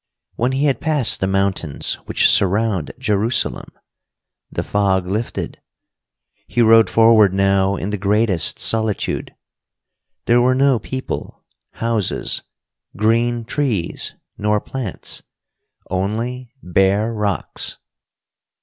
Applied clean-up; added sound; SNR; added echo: none; none; none; none.